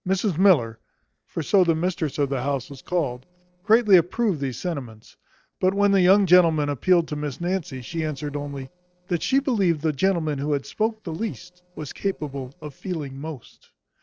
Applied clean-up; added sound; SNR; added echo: neural separator model SepFormer DNS4.